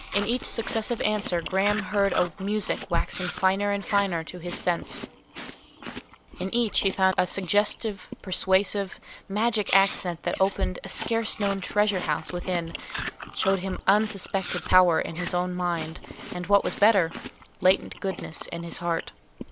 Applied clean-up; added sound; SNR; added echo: none; Chewing, mastication; 11 dB; none.